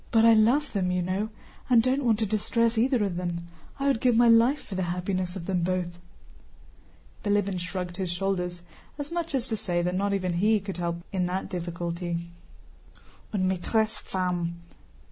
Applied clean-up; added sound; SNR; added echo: none; none; none; none.